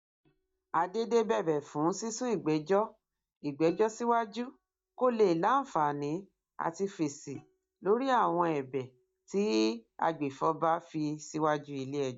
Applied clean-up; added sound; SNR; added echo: neural mask model DeepFilterNet 3.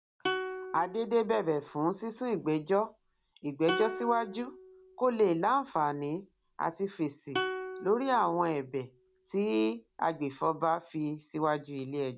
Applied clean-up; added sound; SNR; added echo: none; Plucked string instrument; 10 dB; none.